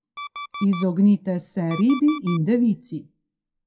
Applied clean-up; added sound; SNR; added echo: classical method WPE with log-MMSE.